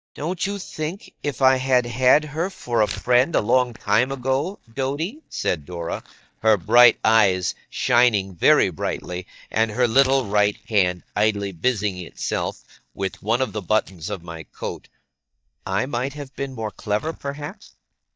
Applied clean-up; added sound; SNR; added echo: neural mask model DeepFilterNet 3.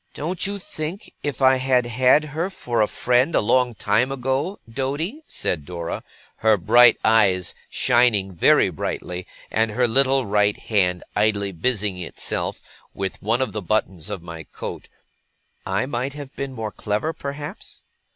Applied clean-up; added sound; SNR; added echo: none; none; none; none.